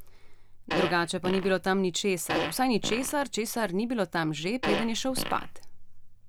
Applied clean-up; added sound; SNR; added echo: none; Fart; 4 dB; none.